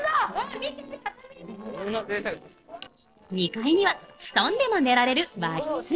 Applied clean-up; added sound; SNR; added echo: neural separator model SepFormer DNS4.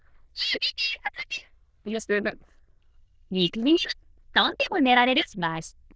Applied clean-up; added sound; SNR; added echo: neural diffusion model UNIVERSE++.